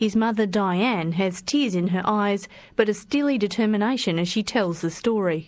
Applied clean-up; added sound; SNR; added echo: none; none; none; none.